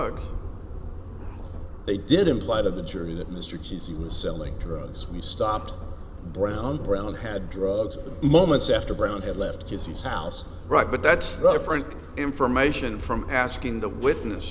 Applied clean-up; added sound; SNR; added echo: none; Subway, metro, underground; 8 dB; none.